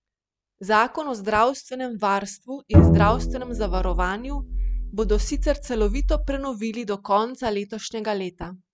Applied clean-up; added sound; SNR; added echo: none; Bowed string instrument; -4 dB; none.